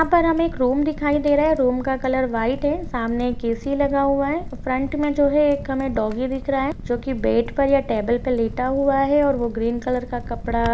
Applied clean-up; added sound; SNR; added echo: none; Crackle; 11 dB; none.